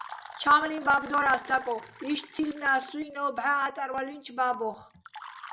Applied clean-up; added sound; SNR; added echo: none; Fill (with liquid); 19 dB; none.